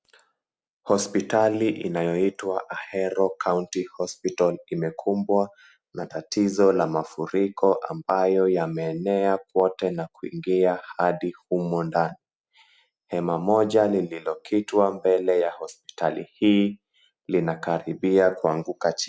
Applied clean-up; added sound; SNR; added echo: none; none; none; none.